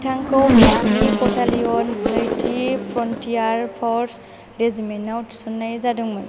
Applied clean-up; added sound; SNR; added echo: none; Race car, auto racing / Accelerating, revving, vroom; -1 dB; none.